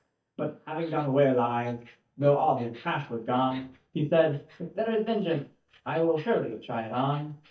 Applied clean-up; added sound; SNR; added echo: neural mask model DeepFilterNet 3.